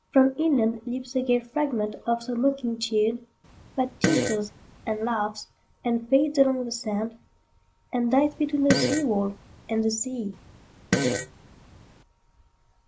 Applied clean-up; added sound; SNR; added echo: none; Fart; 4 dB; none.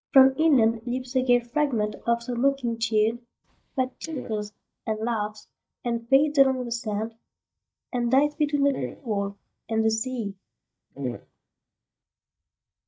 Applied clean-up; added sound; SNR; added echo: neural mask model DeepFilterNet 3.